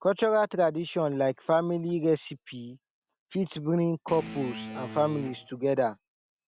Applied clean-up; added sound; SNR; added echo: none; Guitar; 13 dB; none.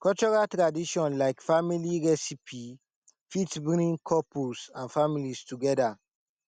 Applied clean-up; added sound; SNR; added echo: none; none; none; none.